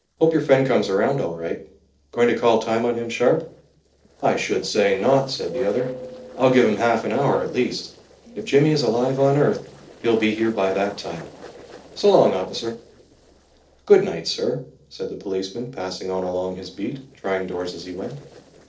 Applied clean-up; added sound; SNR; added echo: neural separator model SepFormer DNS4.